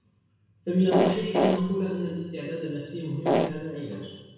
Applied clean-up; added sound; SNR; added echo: none; Fart; -4 dB; reverberation time 1.0 s.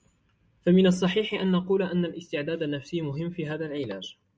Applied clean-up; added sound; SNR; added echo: none; none; none; none.